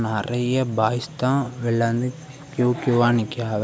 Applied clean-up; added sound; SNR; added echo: none; none; none; none.